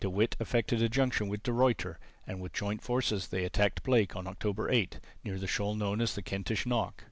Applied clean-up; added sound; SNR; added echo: none; none; none; none.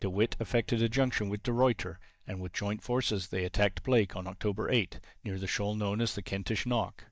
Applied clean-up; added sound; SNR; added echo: neural mask model DeepFilterNet 3.